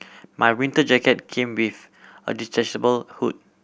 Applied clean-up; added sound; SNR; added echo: none; none; none; none.